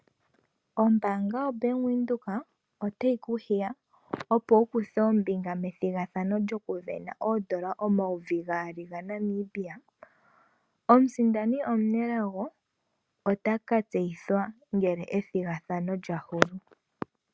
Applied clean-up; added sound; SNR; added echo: none; none; none; none.